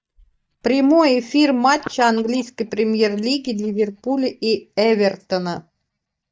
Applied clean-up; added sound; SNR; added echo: neural mask model DeepFilterNet 3.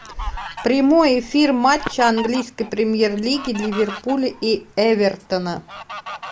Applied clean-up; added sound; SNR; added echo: none; Fowl; 14 dB; none.